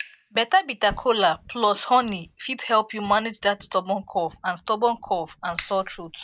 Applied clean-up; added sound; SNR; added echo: none; Fire; 18 dB; none.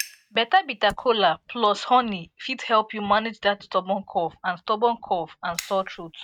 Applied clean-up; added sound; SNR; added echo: neural mask model RNNoise.